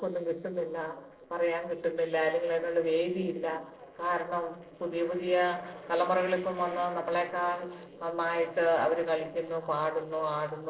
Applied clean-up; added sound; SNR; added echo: neural separator model SepFormer DNS4.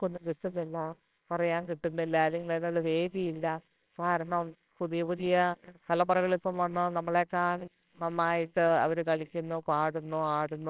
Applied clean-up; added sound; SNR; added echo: neural separator model SepFormer WHAMR!.